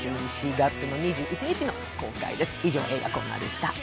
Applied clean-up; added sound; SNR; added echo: none; none; none; none.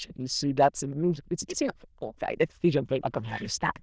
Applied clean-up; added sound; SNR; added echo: neural diffusion model UNIVERSE++.